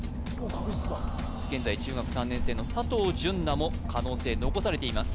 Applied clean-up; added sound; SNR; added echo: none; Engine / Boat, Water vehicle; 0 dB; none.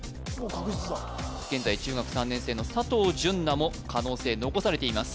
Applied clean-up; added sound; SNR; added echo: none; none; none; none.